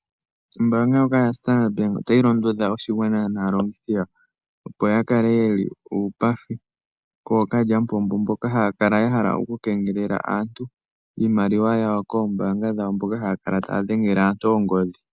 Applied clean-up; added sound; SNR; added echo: none; none; none; none.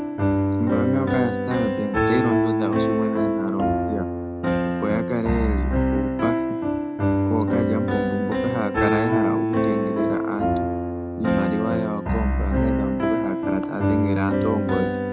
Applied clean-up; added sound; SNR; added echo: none; Piano; -5 dB; none.